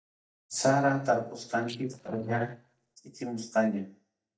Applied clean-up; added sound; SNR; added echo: neural mask model DeepFilterNet 3.